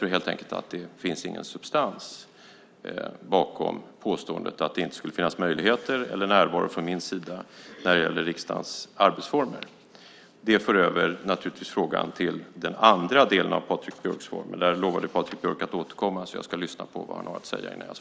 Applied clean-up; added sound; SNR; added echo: none; none; none; none.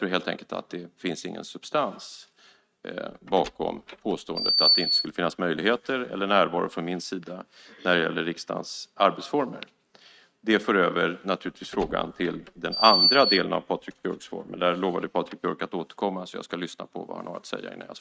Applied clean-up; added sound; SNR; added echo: neural mask model RNNoise.